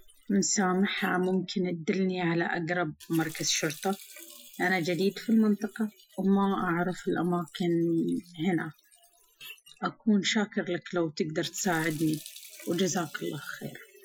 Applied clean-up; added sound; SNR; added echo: classical method Wiener filter.